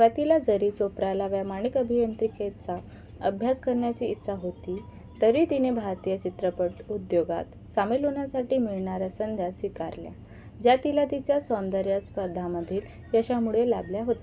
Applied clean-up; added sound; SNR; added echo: none; none; none; none.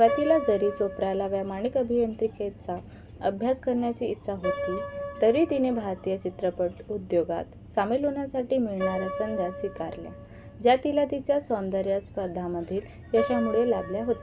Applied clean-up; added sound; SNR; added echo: none; Piano; 11 dB; none.